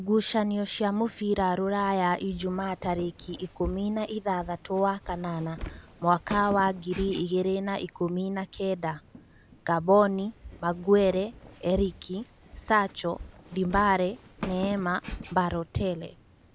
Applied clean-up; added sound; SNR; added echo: none; Walk, footsteps; 16 dB; none.